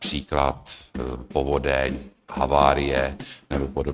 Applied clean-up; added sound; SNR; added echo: neural mask model RNNoise.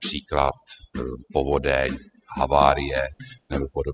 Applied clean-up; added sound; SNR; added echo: classical method spectral subtraction.